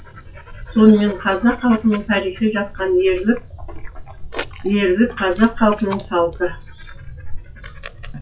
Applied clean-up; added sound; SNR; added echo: classical method WPE with log-MMSE.